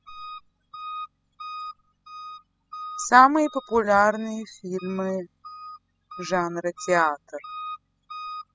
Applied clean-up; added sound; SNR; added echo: classical method spectral subtraction.